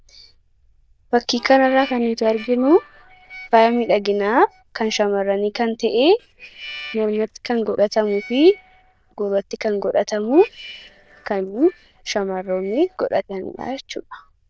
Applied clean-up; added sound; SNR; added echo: neural diffusion model UNIVERSE++.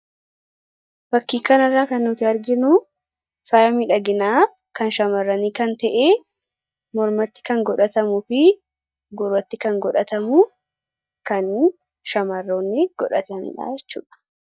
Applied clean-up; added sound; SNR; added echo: neural mask model DeepFilterNet 3.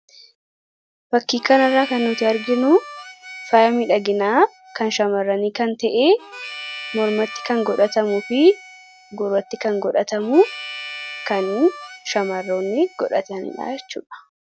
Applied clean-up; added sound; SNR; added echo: none; Harmonica; 15 dB; none.